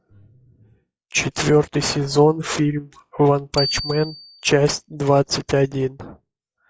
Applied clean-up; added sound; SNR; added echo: classical method log-MMSE.